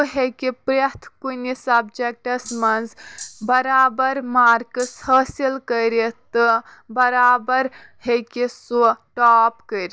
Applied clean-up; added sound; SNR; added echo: none; Rattle (instrument); 18 dB; none.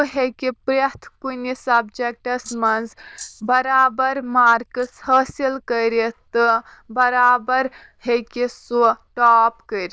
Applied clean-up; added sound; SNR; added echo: neural diffusion model UNIVERSE++.